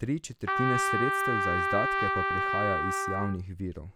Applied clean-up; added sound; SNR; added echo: none; Trumpet; -4 dB; none.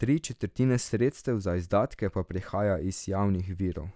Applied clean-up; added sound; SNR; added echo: none; none; none; none.